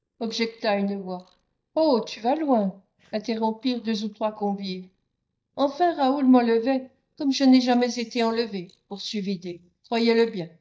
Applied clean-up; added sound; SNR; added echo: neural mask model DeepFilterNet 3.